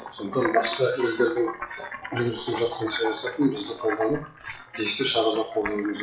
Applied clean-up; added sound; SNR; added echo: classical method WPE with log-MMSE.